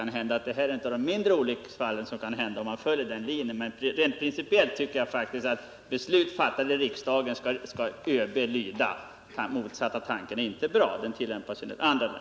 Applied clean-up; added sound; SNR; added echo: none; none; none; none.